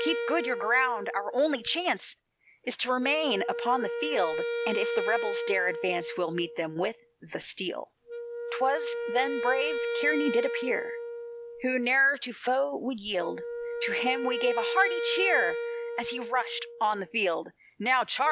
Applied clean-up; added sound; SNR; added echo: none; Wind instrument, woodwind instrument; 5 dB; none.